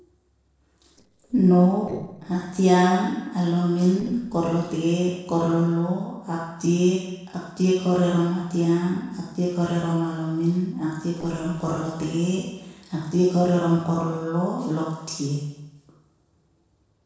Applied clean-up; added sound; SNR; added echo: neural separator model SepFormer DNS4.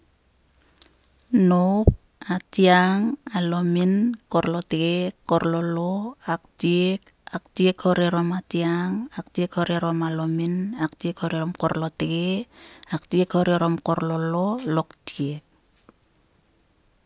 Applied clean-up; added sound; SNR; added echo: none; none; none; none.